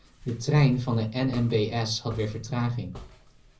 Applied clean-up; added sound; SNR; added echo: none; Walk, footsteps; 19 dB; reverberation time 0.4 s.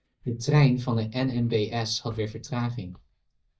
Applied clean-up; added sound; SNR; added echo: neural mask model DeepFilterNet 3.